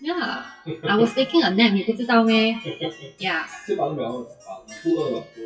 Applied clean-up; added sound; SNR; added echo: classical method WPE with log-MMSE.